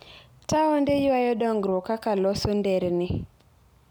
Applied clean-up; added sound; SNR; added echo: none; none; none; none.